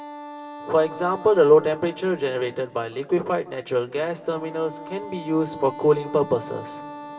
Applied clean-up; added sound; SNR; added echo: none; Wind instrument, woodwind instrument; 16 dB; reverberation time 2.8 s.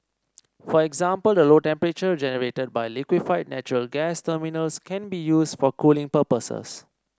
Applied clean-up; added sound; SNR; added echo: none; none; none; none.